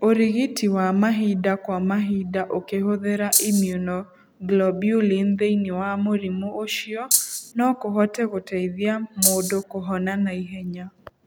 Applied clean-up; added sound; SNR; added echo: none; Rattle (instrument); 0 dB; none.